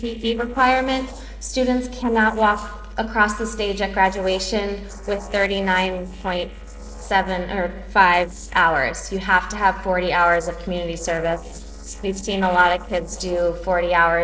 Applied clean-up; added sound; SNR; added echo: neural separator model SepFormer DNS4.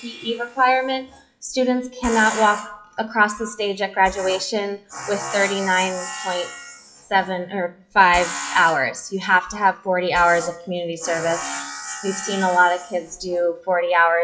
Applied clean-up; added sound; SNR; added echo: classical method WPE with log-MMSE.